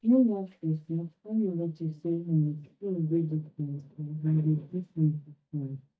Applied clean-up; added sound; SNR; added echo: neural mask model DeepFilterNet 3.